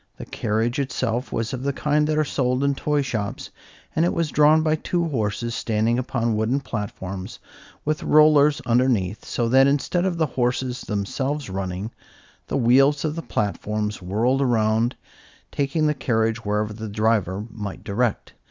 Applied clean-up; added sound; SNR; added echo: none; none; none; none.